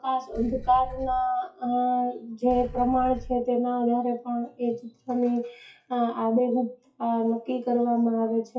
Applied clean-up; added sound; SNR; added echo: classical method WPE with log-MMSE.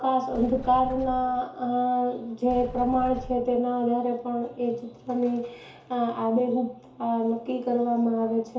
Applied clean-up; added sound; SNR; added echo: none; Sliding door; 14 dB; reverberation time 0.7 s.